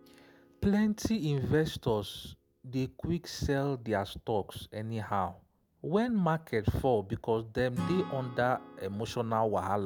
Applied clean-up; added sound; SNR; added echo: none; Acoustic guitar / Strum; 16 dB; none.